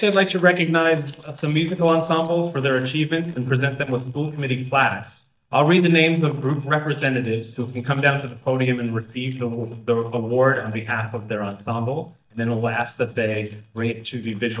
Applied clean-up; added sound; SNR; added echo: neural mask model DeepFilterNet 3.